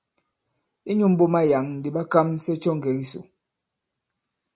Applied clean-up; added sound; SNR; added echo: none; none; none; none.